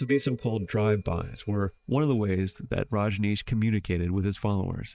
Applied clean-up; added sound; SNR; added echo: neural mask model DeepFilterNet 3.